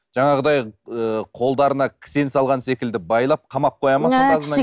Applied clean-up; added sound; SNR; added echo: none; none; none; none.